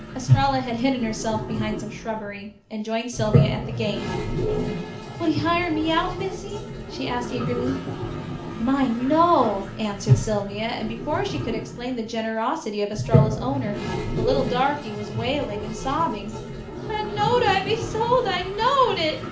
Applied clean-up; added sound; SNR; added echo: none; Toilet flush; 2 dB; reverberation time 0.4 s.